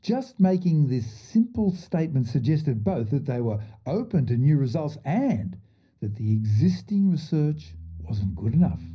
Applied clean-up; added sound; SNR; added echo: none; none; none; reverberation time 0.5 s.